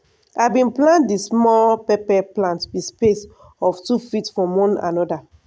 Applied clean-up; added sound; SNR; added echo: none; none; none; none.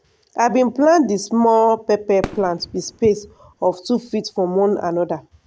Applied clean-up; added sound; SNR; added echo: none; Fireworks; 18 dB; none.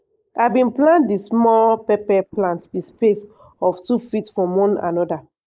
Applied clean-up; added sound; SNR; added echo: neural mask model Resemble Enhance denoiser.